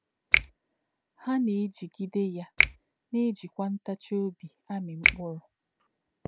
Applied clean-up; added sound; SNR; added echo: none; Finger snapping; -3 dB; none.